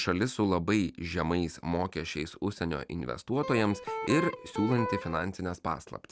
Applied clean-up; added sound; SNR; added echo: none; Electric guitar; 6 dB; none.